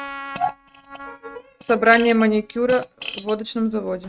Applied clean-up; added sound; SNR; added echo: neural mask model RNNoise.